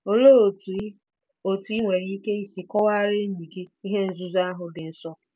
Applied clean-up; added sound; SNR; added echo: none; none; none; none.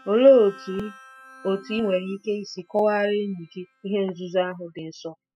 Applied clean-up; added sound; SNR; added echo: classical method spectral subtraction.